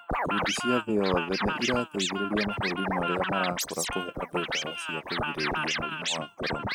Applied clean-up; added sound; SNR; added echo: neural mask model RNNoise.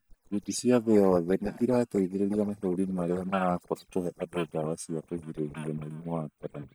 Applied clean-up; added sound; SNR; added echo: neural mask model DeepFilterNet 3.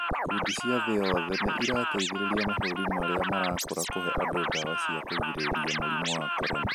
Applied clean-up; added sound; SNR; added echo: none; Scratching (performance technique); -2 dB; none.